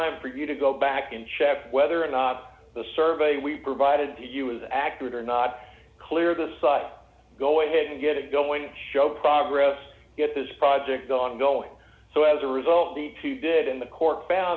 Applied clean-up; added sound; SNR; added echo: none; none; none; none.